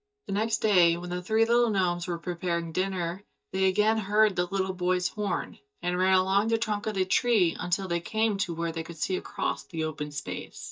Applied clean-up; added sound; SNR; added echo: neural mask model DeepFilterNet 3.